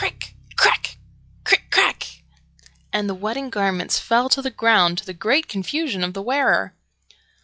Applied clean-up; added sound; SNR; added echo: classical method log-MMSE.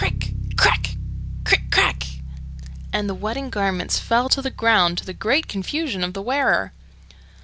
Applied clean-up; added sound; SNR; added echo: none; Bass guitar; 8 dB; none.